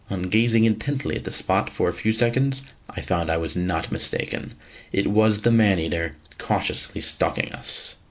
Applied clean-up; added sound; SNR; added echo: none; none; none; none.